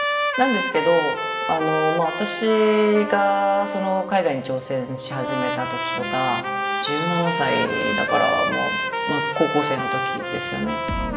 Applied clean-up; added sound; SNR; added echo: none; Trumpet; 3 dB; reverberation time 1.0 s.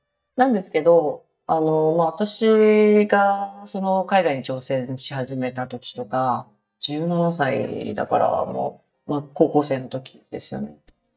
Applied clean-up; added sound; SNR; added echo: neural mask model DeepFilterNet 3.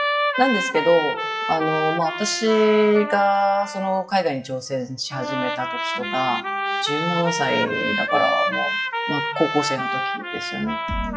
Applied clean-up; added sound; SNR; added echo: classical method WPE with log-MMSE.